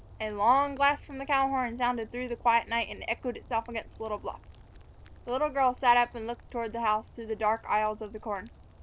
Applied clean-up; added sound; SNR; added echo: none; Rain; 20 dB; none.